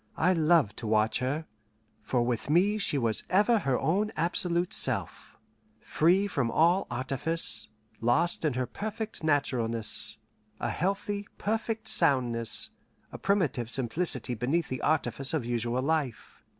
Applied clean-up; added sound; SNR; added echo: none; none; none; none.